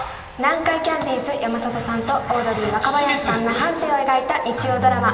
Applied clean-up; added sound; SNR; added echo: none; none; none; reverberation time 2.9 s.